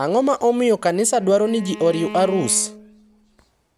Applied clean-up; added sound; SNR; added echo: none; Bowed string instrument; 16 dB; none.